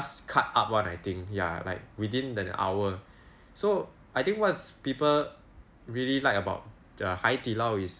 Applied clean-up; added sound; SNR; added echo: none; none; none; none.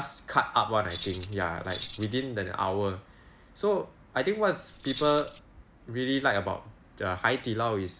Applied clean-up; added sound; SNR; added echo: none; Keys jangling; 12 dB; none.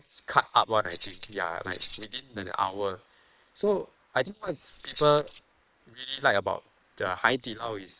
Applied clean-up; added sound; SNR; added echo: neural separator model SepFormer WHAM!.